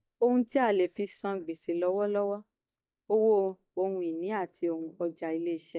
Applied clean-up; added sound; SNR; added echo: neural mask model DeepFilterNet 3.